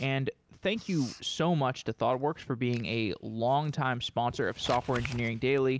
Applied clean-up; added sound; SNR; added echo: none; Writing; 18 dB; none.